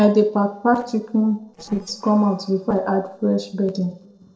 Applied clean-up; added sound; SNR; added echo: neural separator model SepFormer DNS4.